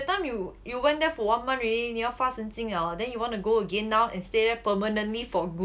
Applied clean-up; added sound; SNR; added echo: none; none; none; none.